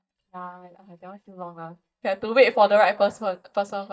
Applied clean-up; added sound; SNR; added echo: neural mask model DeepFilterNet 3.